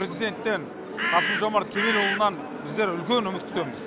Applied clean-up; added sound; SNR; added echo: none; Bird; -1 dB; none.